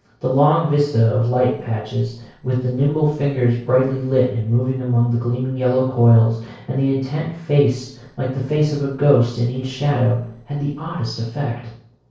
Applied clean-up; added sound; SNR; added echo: neural separator model SepFormer DNS4.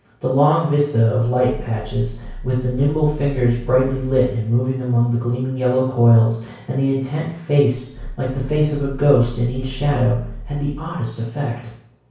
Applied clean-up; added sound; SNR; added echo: none; Growling; 13 dB; reverberation time 0.6 s.